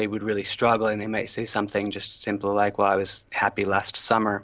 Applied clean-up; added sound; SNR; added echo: none; none; none; none.